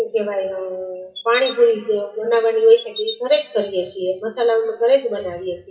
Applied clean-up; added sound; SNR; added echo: classical method WPE with log-MMSE.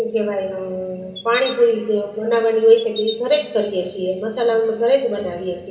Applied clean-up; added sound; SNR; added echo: none; Chirp, tweet; 17 dB; reverberation time 2.9 s.